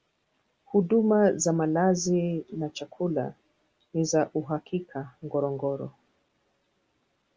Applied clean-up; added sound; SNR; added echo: none; none; none; none.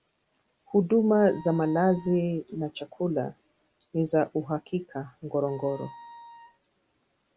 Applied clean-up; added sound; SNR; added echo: none; Wind instrument, woodwind instrument; 19 dB; none.